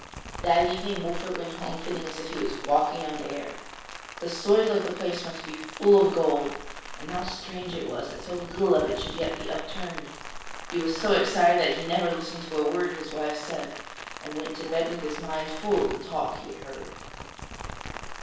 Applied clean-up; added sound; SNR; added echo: none; Rain; 11 dB; reverberation time 0.7 s.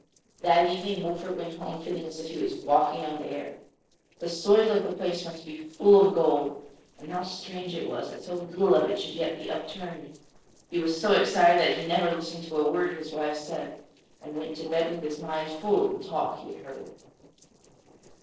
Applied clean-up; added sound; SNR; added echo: neural separator model SepFormer DNS4.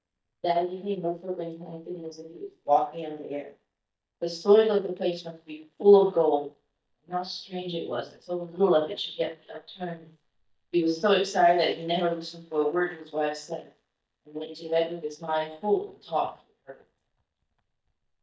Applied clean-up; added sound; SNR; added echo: neural mask model DeepFilterNet 3.